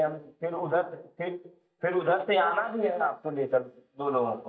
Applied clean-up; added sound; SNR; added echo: neural mask model DeepFilterNet 3.